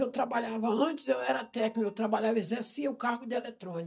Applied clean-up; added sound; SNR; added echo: neural mask model DeepFilterNet 3.